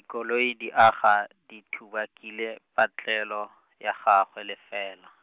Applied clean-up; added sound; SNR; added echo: none; none; none; none.